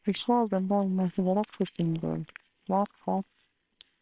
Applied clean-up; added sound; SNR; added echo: neural separator model SepFormer WHAM!.